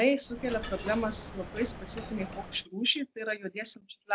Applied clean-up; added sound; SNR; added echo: none; Coin (dropping); 10 dB; none.